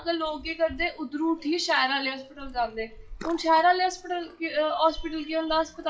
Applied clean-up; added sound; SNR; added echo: classical method WPE with log-MMSE.